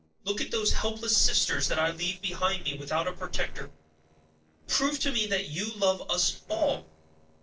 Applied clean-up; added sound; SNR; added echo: neural separator model SepFormer DNS4.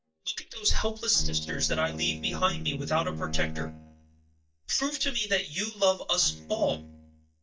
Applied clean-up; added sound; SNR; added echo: neural mask model DeepFilterNet 3.